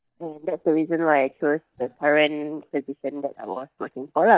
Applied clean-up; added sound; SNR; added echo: neural mask model DeepFilterNet 3.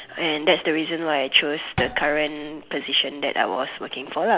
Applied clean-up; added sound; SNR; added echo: none; Thump, thud; 15 dB; none.